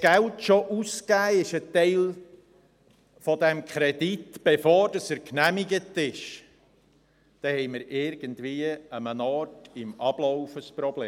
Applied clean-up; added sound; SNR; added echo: none; none; none; none.